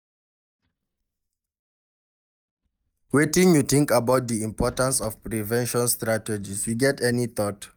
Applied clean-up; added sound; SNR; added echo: neural mask model DeepFilterNet 3.